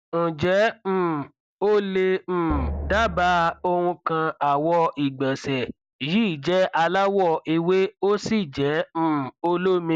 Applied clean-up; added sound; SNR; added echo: none; Drum; 9 dB; none.